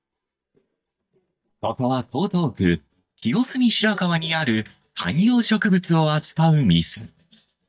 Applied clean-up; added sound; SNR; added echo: neural mask model DeepFilterNet 3.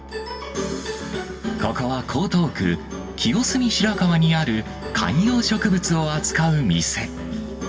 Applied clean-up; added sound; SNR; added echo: none; Musical instrument; 16 dB; reverberation time 1.5 s.